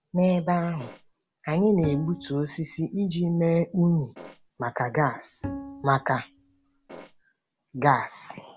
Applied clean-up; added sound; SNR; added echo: none; Bowed string instrument + Fart; 14 dB; none.